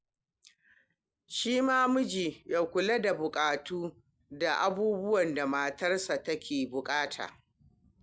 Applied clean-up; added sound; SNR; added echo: none; none; none; none.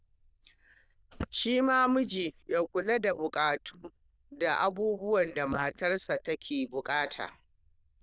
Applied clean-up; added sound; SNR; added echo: neural diffusion model UNIVERSE++.